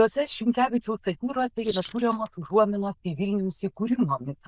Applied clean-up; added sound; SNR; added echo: neural diffusion model UNIVERSE++.